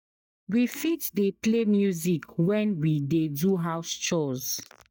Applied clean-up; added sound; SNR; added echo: neural mask model DeepFilterNet 3.